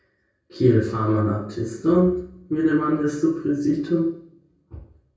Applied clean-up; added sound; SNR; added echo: none; none; none; reverberation time 0.6 s.